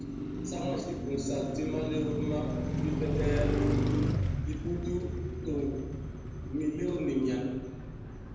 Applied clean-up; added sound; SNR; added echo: none; Car passing by; -2 dB; reverberation time 1.1 s.